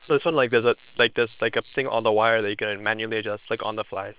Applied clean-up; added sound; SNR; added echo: neural separator model SepFormer WHAM!.